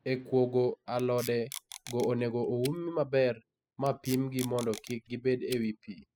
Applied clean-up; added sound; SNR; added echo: classical method spectral subtraction.